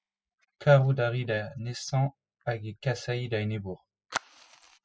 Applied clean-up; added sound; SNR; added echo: classical method spectral subtraction.